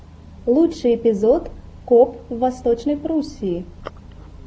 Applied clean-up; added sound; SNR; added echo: none; none; none; none.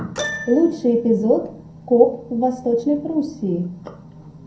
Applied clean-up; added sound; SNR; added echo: none; Keyboard (musical); 16 dB; reverberation time 0.6 s.